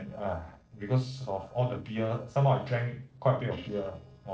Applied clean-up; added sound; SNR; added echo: neural separator model SepFormer DNS4.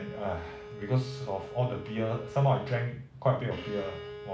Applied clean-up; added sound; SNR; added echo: none; Bowed string instrument; 12 dB; none.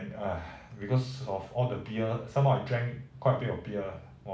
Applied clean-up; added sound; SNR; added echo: none; none; none; none.